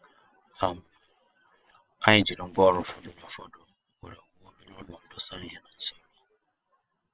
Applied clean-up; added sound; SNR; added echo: neural separator model SepFormer WHAM!.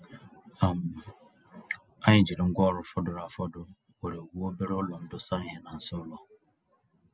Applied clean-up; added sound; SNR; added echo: none; none; none; none.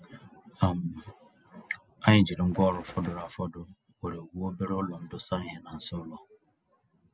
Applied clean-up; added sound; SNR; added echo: none; Bird; 18 dB; none.